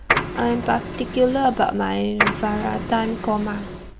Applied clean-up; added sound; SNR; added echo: none; Printer; 4 dB; none.